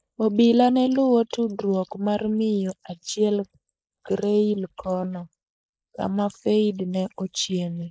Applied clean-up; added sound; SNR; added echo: neural mask model Resemble Enhance denoiser.